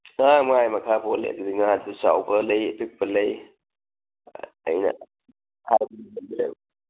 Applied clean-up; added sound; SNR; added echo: none; none; none; none.